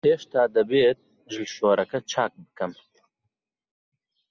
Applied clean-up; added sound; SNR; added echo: none; none; none; none.